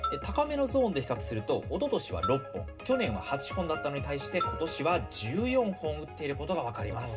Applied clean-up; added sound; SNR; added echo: none; Marimba, xylophone; 9 dB; reverberation time 0.2 s.